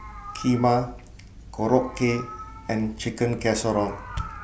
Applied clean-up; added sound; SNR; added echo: none; Meow; 16 dB; none.